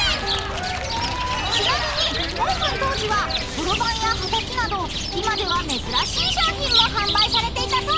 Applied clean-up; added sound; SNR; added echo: none; Chirp, tweet; 1 dB; none.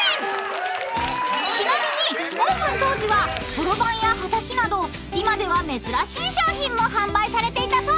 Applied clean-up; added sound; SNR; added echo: none; none; none; none.